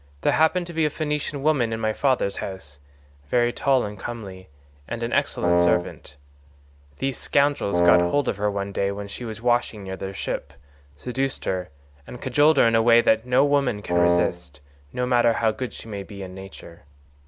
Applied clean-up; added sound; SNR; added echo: none; Wind instrument, woodwind instrument; -2 dB; none.